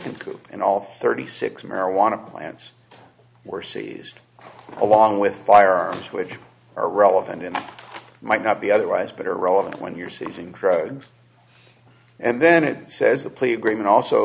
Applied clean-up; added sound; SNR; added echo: none; none; none; none.